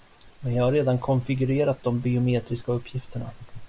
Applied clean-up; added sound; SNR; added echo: none; none; none; none.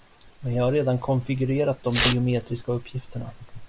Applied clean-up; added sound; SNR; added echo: none; Tearing; 5 dB; none.